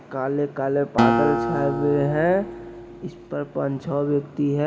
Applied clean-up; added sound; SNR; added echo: none; Acoustic guitar; 2 dB; none.